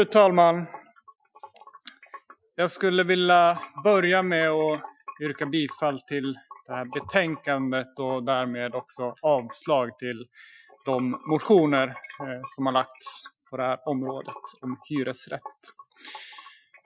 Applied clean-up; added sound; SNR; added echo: classical method Wiener filter.